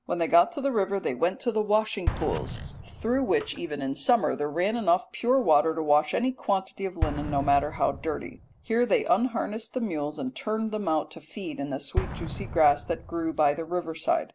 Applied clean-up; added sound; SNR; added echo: none; Explosion; 11 dB; none.